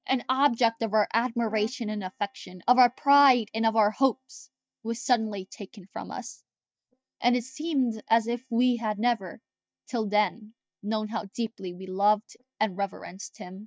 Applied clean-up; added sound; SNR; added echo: neural mask model DeepFilterNet 3.